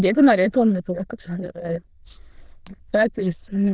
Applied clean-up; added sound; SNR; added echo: neural diffusion model UNIVERSE++.